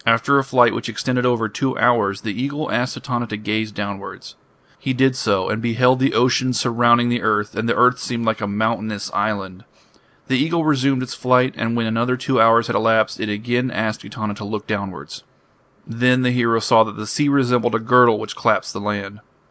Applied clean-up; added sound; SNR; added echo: none; none; none; none.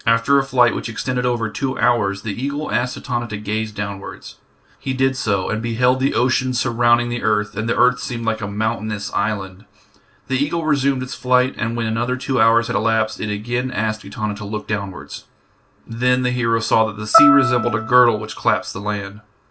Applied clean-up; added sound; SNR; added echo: none; Piano; 1 dB; reverberation time 0.2 s.